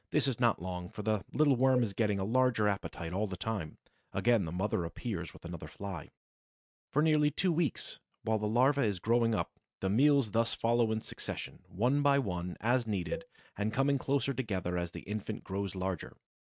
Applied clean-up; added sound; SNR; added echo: neural mask model RNNoise.